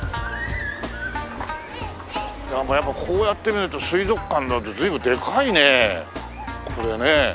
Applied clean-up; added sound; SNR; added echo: none; none; none; none.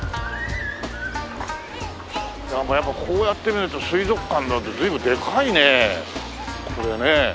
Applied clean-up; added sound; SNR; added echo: none; Aircraft; 16 dB; none.